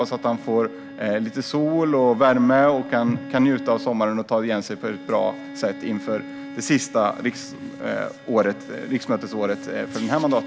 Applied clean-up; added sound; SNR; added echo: none; Bowed string instrument; 15 dB; none.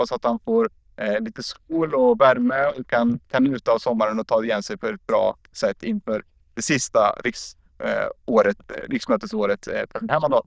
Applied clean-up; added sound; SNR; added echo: neural diffusion model UNIVERSE++.